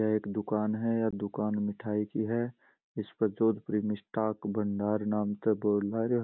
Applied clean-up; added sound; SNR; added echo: none; none; none; none.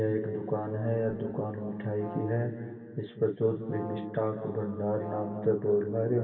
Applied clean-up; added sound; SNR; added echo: none; Brass instrument; 15 dB; reverberation time 2.7 s.